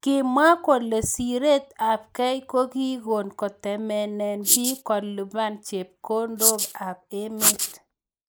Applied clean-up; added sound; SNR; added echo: neural mask model Resemble Enhance denoiser.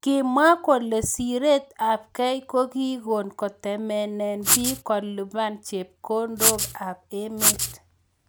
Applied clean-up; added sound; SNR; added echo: none; Writing; -1 dB; none.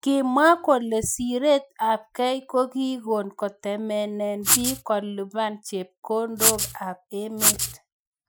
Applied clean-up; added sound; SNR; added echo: classical method Wiener filter.